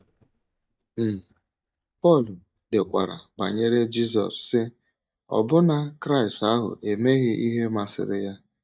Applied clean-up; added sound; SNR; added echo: neural mask model DeepFilterNet 3.